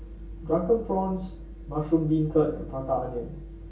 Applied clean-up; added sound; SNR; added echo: none; none; none; reverberation time 0.2 s.